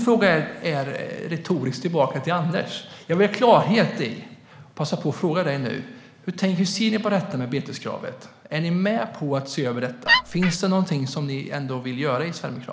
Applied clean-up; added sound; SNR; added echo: none; Wood; -2 dB; none.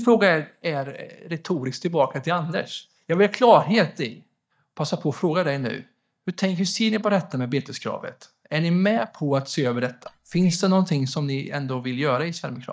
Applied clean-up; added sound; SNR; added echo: neural mask model DeepFilterNet 3.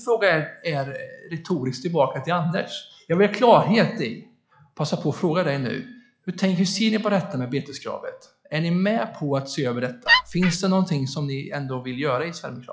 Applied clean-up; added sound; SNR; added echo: classical method log-MMSE.